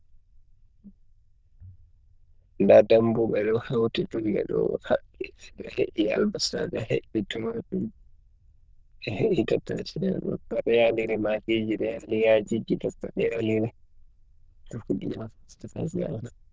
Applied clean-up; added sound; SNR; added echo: neural diffusion model UNIVERSE++.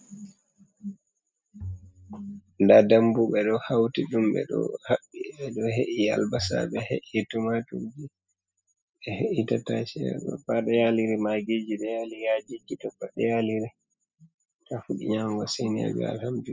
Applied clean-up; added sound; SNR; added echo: classical method spectral subtraction.